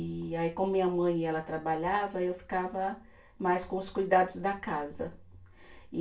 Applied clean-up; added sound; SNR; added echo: none; none; none; reverberation time 0.2 s.